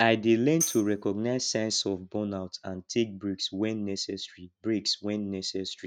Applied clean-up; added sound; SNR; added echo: neural mask model RNNoise.